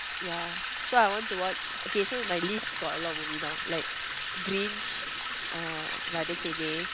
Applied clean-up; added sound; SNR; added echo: none; Sink (filling or washing) / Water tap, faucet; 1 dB; none.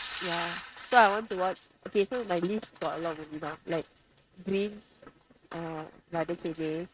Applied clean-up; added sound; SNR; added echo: neural mask model RNNoise.